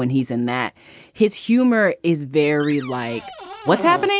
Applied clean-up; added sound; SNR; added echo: none; Cupboard open or close; 12 dB; none.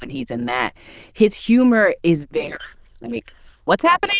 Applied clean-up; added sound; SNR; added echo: neural diffusion model UNIVERSE++.